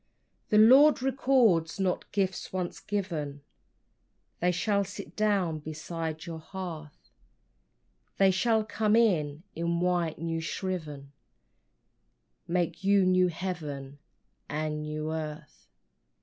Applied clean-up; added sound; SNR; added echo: none; none; none; none.